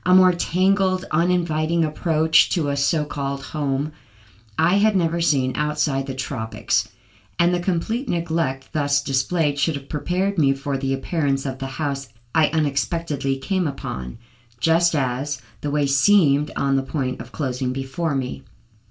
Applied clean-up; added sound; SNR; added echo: none; none; none; reverberation time 0.2 s.